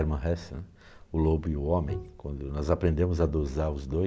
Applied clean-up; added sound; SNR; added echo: none; Bowed string instrument; 10 dB; none.